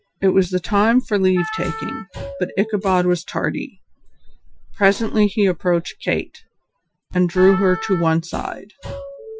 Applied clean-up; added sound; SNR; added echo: classical method Wiener filter.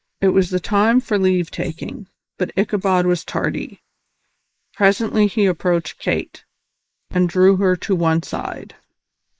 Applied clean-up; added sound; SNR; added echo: neural mask model Resemble Enhance denoiser.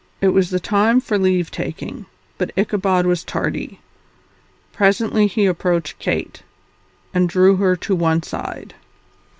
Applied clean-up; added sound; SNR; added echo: none; none; none; none.